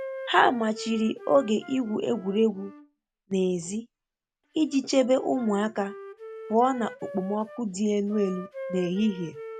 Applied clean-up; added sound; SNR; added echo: none; Wind instrument, woodwind instrument; 15 dB; none.